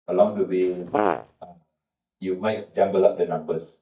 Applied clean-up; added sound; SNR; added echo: neural mask model DeepFilterNet 3.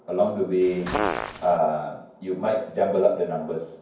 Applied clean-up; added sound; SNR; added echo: none; Fart; 4 dB; reverberation time 0.9 s.